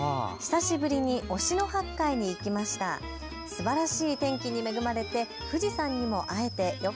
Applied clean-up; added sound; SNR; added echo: none; Boiling / Alarm; 18 dB; none.